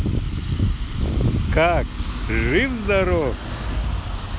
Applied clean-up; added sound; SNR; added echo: none; none; none; none.